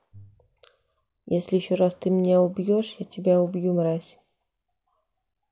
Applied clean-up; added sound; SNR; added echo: none; none; none; none.